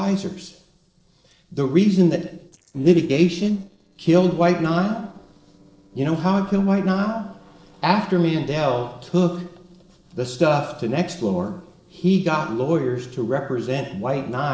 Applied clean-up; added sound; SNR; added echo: neural separator model SepFormer DNS4.